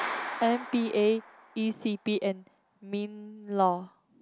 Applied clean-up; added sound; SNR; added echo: none; Clapping; 12 dB; none.